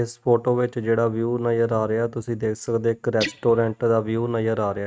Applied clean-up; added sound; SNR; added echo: neural mask model RNNoise.